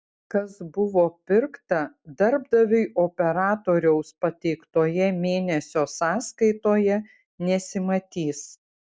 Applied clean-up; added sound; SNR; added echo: none; none; none; none.